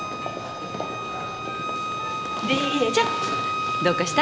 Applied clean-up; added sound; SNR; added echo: none; Bowed string instrument; 2 dB; none.